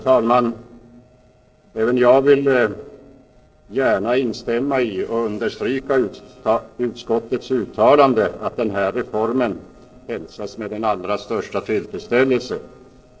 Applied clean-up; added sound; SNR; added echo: neural separator model SepFormer DNS4.